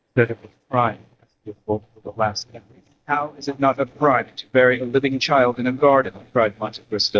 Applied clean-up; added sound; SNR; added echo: neural mask model DeepFilterNet 3.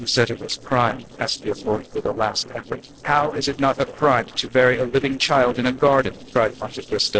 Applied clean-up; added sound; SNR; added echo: neural separator model SepFormer DNS4.